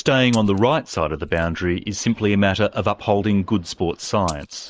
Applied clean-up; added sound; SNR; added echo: neural mask model Resemble Enhance denoiser.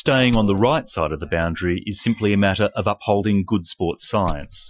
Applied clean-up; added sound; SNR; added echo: classical method Wiener filter.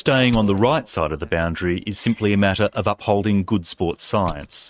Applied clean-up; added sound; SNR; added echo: neural mask model RNNoise.